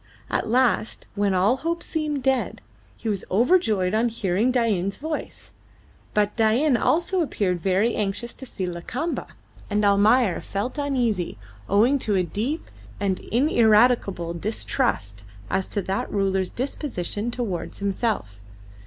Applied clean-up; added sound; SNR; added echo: none; none; none; none.